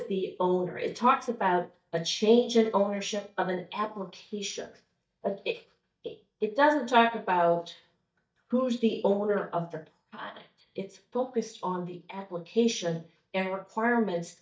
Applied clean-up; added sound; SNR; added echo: neural mask model DeepFilterNet 3.